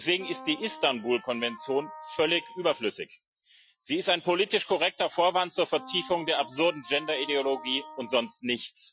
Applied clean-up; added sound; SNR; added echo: classical method Wiener filter.